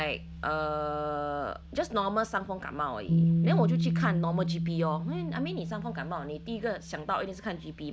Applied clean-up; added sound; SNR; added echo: none; Bass guitar; -1 dB; none.